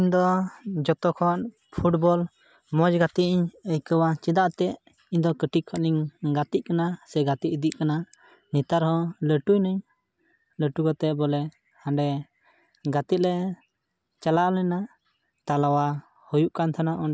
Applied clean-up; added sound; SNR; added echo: none; none; none; none.